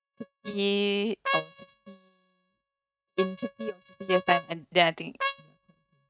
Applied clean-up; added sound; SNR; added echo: neural mask model RNNoise.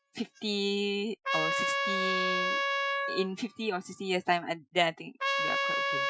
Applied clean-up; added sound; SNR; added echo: classical method Wiener filter.